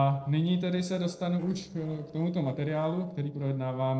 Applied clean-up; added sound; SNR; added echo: neural separator model SepFormer DNS4.